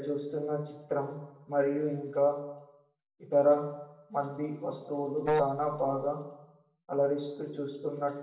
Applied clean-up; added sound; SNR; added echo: none; Wind instrument, woodwind instrument; 1 dB; reverberation time 0.8 s.